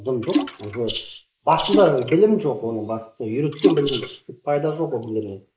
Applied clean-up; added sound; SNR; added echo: neural mask model Resemble Enhance denoiser.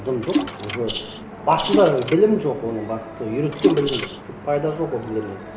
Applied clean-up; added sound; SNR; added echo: none; Rattle (instrument) + Splash, splatter; 5 dB; none.